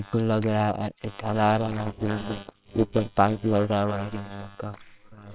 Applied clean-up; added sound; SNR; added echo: neural separator model SepFormer WHAMR!.